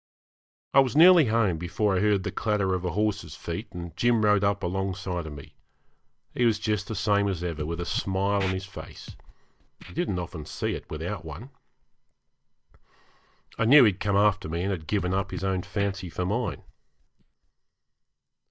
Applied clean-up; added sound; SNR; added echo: neural mask model DeepFilterNet 3.